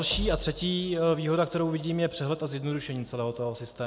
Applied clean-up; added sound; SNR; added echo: none; none; none; none.